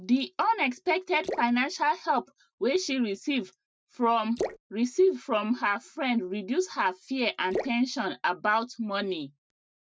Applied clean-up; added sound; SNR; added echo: neural mask model RNNoise.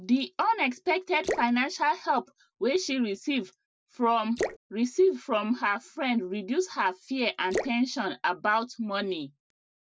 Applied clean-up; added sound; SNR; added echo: none; Drip / Splash, splatter; 11 dB; none.